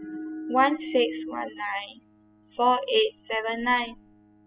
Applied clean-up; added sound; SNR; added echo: classical method spectral subtraction.